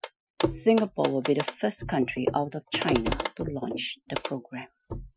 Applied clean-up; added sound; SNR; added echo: classical method Wiener filter.